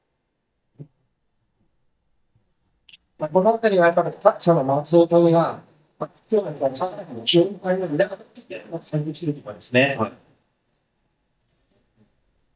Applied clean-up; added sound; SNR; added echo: neural mask model DeepFilterNet 3.